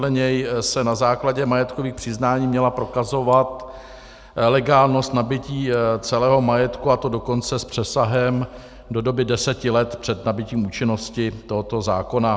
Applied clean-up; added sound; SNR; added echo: none; none; none; none.